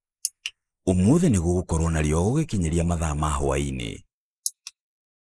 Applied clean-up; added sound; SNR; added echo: neural mask model Resemble Enhance denoiser.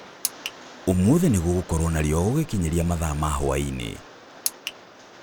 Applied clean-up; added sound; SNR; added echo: none; Rain; 20 dB; none.